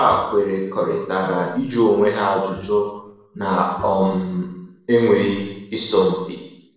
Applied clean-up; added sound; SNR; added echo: neural separator model SepFormer DNS4.